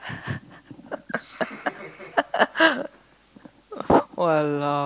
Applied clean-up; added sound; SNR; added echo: none; none; none; none.